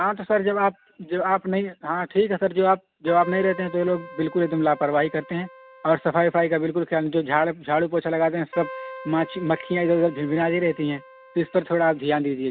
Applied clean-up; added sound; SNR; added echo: none; Keyboard (musical); 17 dB; none.